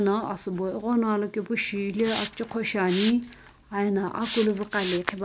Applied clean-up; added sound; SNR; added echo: none; Hiss; 10 dB; none.